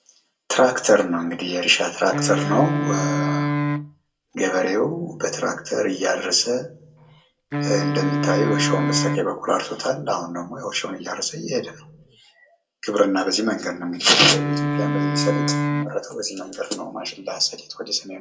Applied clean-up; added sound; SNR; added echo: none; Wind instrument, woodwind instrument; 1 dB; reverberation time 0.2 s.